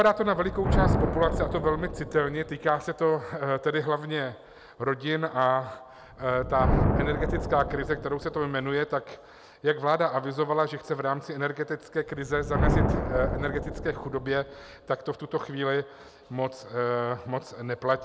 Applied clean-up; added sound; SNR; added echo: none; Thunder; 4 dB; none.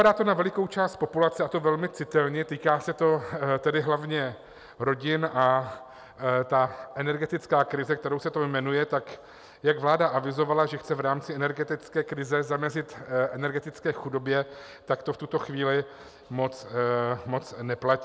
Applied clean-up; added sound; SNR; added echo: none; none; none; none.